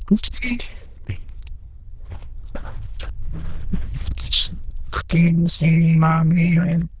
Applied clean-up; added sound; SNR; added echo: neural diffusion model UNIVERSE++.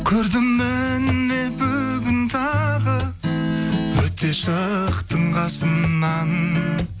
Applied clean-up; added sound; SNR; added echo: none; none; none; none.